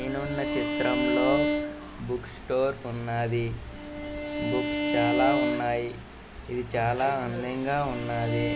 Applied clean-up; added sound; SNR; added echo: none; Bowed string instrument; 1 dB; none.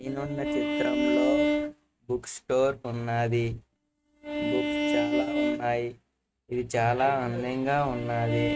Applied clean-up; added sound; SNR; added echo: neural mask model RNNoise.